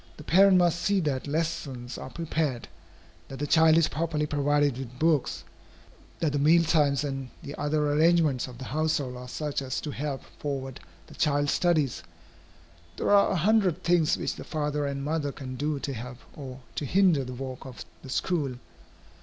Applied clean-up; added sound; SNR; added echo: none; none; none; none.